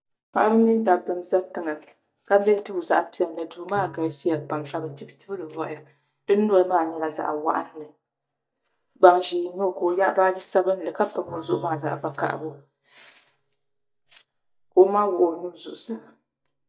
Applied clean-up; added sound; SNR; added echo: neural mask model DeepFilterNet 3.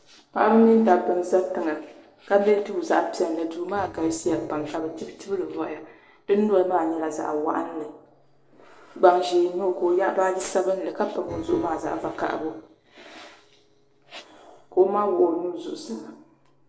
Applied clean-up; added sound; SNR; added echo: neural separator model SepFormer DNS4.